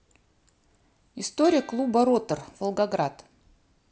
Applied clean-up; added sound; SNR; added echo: none; Guitar; 20 dB; none.